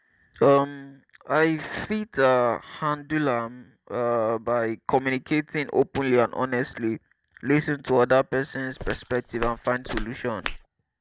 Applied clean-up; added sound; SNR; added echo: none; Walk, footsteps; 10 dB; none.